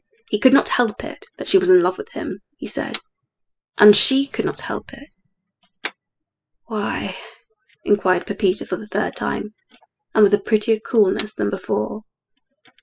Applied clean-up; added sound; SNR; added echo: classical method spectral subtraction.